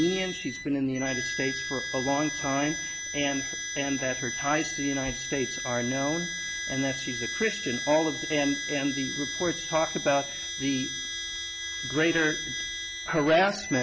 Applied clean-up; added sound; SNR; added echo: none; Harmonica; 5 dB; none.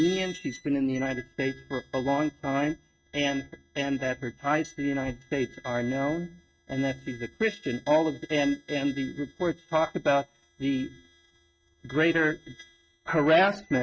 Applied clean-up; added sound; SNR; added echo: neural mask model RNNoise.